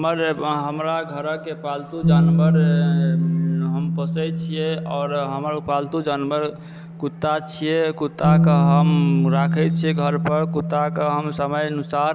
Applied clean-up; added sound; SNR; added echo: none; Bass guitar; -2 dB; none.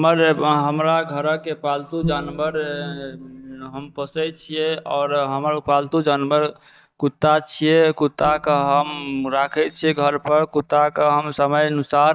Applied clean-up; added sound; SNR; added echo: neural mask model DeepFilterNet 3.